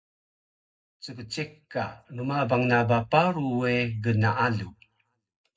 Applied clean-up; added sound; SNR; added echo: none; none; none; reverberation time 0.3 s.